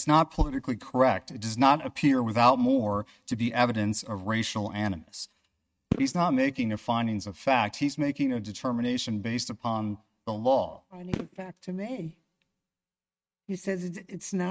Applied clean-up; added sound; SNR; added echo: neural mask model RNNoise.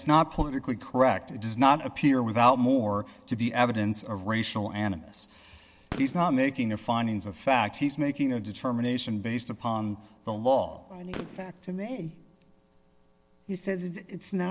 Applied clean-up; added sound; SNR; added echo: neural separator model SepFormer DNS4.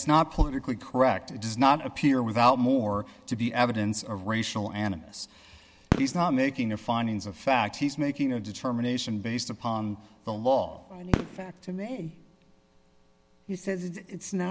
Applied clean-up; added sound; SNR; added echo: none; Fireworks; 9 dB; none.